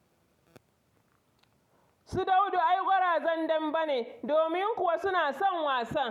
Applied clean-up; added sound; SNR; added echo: none; none; none; none.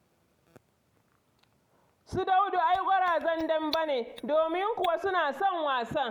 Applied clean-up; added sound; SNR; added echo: neural mask model Resemble Enhance denoiser.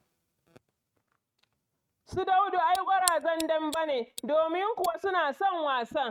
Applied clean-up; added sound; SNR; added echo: neural mask model RNNoise.